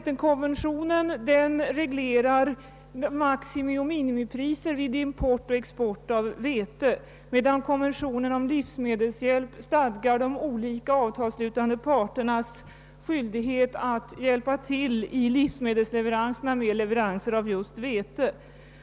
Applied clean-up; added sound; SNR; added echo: none; none; none; none.